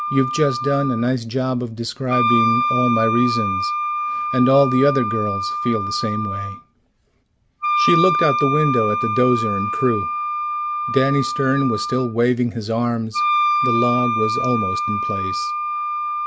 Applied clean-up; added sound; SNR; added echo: none; Wind instrument, woodwind instrument; 1 dB; none.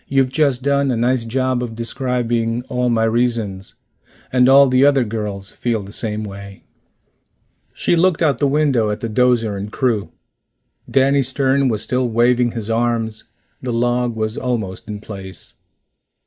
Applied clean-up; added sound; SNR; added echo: neural mask model Resemble Enhance denoiser.